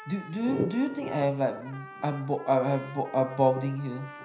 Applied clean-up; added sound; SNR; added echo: none; Trumpet; 18 dB; reverberation time 0.5 s.